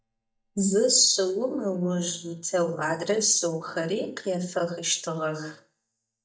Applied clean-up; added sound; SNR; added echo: neural mask model DeepFilterNet 3.